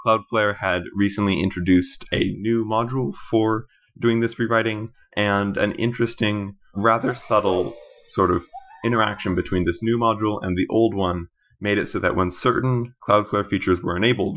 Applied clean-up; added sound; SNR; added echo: classical method Wiener filter.